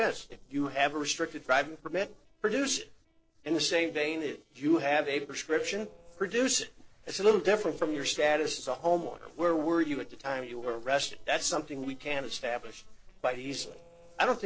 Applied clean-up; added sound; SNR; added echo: neural separator model SepFormer DNS4.